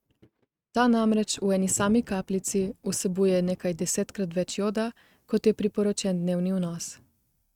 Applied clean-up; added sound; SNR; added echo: neural mask model RNNoise.